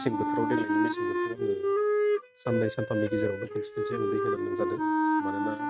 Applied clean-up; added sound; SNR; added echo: neural mask model RNNoise.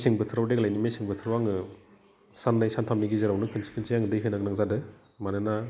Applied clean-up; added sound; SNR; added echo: none; none; none; none.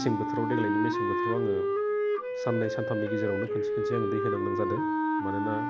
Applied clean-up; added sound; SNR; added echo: none; Wind instrument, woodwind instrument; -3 dB; none.